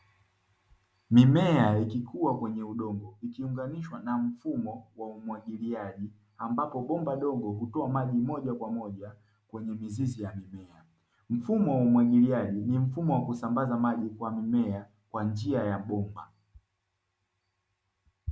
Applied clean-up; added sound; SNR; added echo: none; none; none; none.